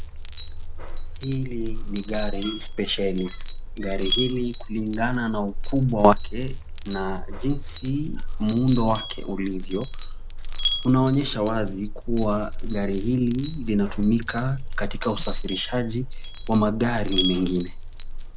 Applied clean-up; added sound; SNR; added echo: none; Glass; 2 dB; none.